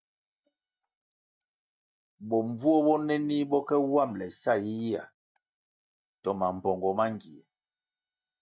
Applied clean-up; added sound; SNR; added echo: neural mask model DeepFilterNet 3.